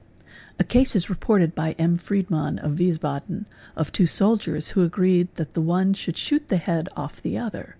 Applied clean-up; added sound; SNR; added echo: none; none; none; none.